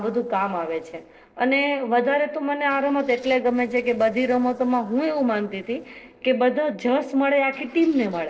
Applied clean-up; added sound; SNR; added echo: neural separator model SepFormer DNS4.